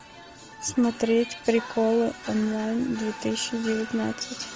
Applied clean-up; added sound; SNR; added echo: none; none; none; none.